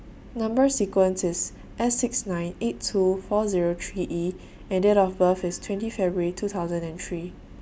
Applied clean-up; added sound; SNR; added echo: none; none; none; none.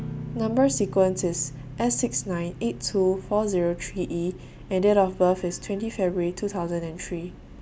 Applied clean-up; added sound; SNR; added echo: none; Guitar; 15 dB; none.